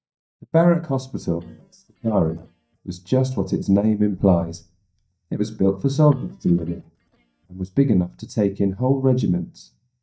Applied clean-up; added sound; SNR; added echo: neural mask model DeepFilterNet 3.